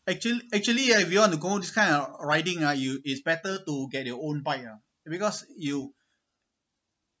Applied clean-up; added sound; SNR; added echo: none; none; none; none.